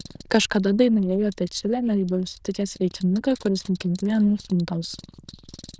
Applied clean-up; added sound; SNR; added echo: neural diffusion model UNIVERSE++.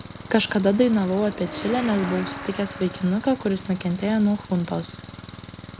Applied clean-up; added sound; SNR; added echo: none; Engine + Truck; 12 dB; none.